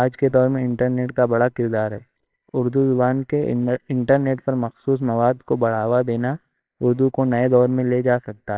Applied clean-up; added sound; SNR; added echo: neural separator model SepFormer WHAMR!.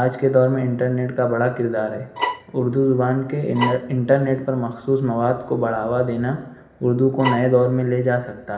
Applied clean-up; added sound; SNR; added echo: none; Bowed string instrument; 7 dB; reverberation time 1.0 s.